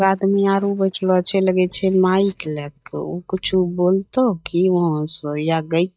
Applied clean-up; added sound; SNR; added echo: neural mask model DeepFilterNet 3.